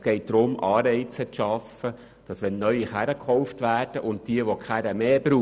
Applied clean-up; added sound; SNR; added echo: none; none; none; none.